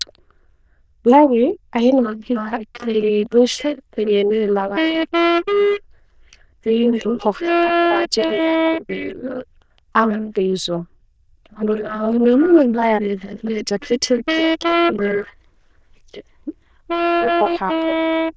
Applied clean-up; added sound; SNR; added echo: neural diffusion model UNIVERSE++.